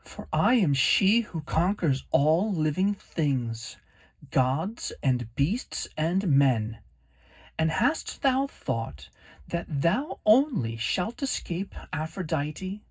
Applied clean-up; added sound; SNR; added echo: none; none; none; reverberation time 0.4 s.